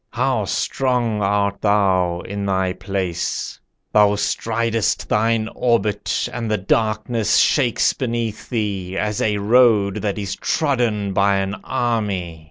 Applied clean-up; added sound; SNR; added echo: none; none; none; none.